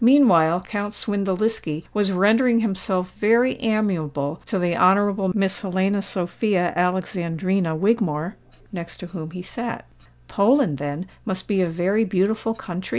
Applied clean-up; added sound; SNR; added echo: none; none; none; none.